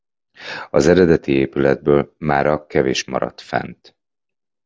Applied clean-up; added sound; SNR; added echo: none; none; none; none.